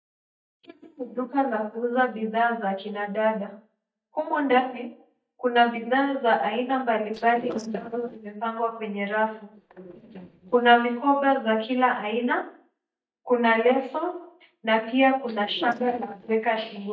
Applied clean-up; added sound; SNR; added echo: neural mask model DeepFilterNet 3.